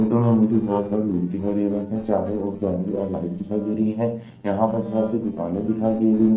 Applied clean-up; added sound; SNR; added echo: neural separator model SepFormer DNS4.